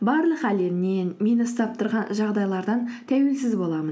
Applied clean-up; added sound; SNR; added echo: none; none; none; none.